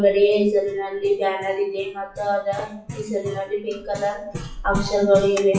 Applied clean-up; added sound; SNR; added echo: classical method WPE with log-MMSE.